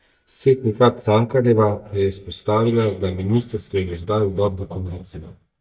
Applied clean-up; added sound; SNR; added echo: neural mask model DeepFilterNet 3.